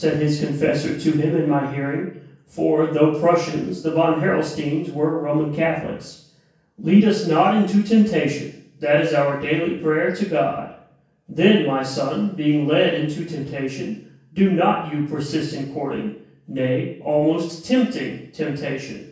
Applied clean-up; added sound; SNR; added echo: none; none; none; reverberation time 0.7 s.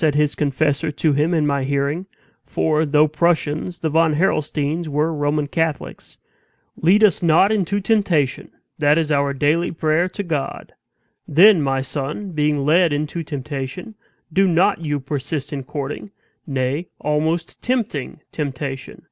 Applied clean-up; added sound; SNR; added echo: none; none; none; none.